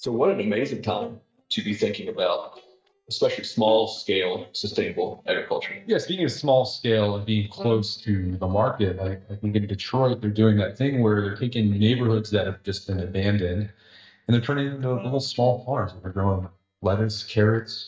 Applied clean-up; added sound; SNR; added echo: neural mask model DeepFilterNet 3.